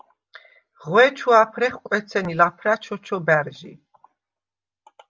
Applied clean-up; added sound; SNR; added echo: none; none; none; none.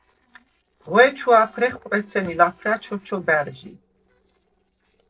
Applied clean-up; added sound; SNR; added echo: neural separator model SepFormer DNS4.